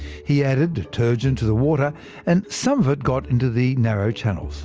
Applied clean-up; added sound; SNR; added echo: none; none; none; none.